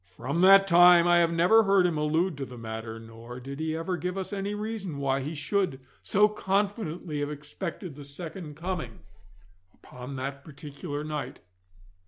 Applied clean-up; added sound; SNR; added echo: none; none; none; none.